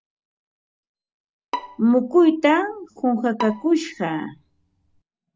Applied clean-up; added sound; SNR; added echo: none; Bowed string instrument; 14 dB; none.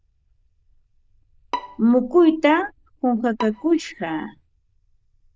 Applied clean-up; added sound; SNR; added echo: neural diffusion model UNIVERSE++.